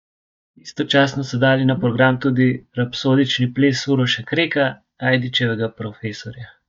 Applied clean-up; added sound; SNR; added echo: neural mask model DeepFilterNet 3.